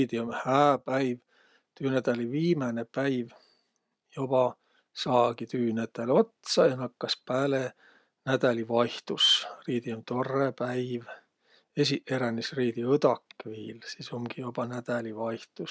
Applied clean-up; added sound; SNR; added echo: none; none; none; none.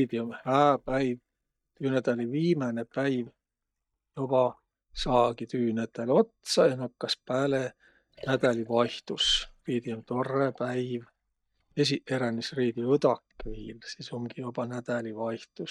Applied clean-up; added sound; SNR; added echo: neural mask model DeepFilterNet 3.